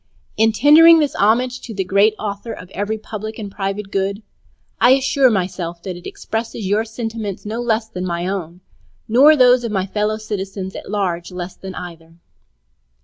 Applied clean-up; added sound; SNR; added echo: none; none; none; none.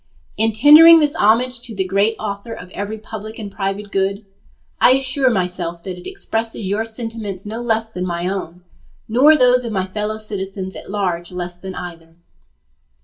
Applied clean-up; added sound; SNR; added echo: none; none; none; reverberation time 0.2 s.